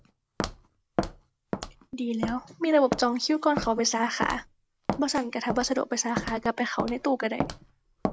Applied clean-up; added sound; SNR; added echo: none; Walk, footsteps; 7 dB; none.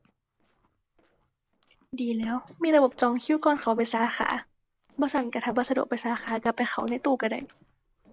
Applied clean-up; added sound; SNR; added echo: neural separator model SepFormer DNS4.